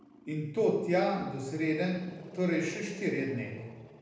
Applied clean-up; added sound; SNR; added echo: none; Growling; 20 dB; reverberation time 0.8 s.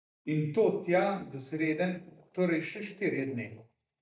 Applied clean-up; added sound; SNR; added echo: neural mask model DeepFilterNet 3.